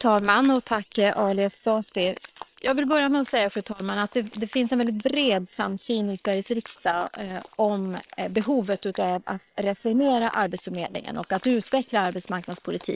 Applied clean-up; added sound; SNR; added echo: neural separator model SepFormer WHAM!.